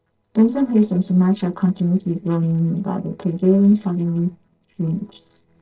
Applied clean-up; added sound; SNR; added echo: neural separator model SepFormer DNS4.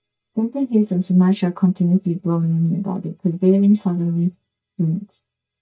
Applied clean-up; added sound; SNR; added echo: neural mask model DeepFilterNet 3.